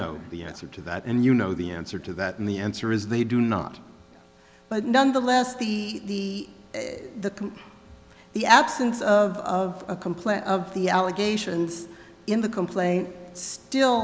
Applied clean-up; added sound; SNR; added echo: none; none; none; none.